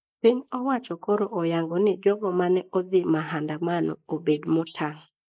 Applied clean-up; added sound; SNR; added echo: neural mask model Resemble Enhance denoiser.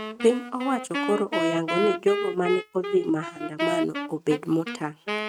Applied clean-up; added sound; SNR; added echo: neural mask model RNNoise.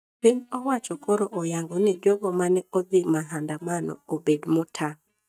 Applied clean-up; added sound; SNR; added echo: neural mask model DeepFilterNet 3.